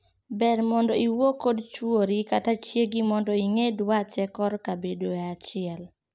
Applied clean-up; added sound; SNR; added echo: none; none; none; none.